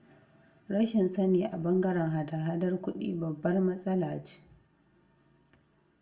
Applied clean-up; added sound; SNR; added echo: none; none; none; reverberation time 0.3 s.